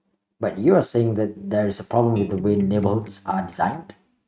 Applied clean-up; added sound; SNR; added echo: neural mask model RNNoise.